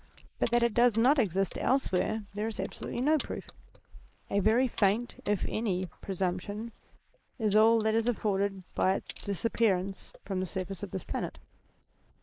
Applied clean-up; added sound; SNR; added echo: neural mask model Resemble Enhance denoiser.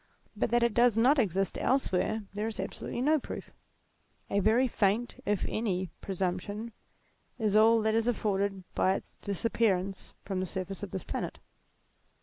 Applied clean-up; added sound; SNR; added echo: none; none; none; none.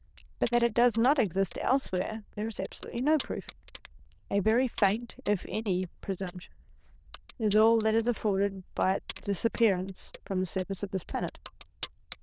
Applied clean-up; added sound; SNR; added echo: neural diffusion model UNIVERSE++.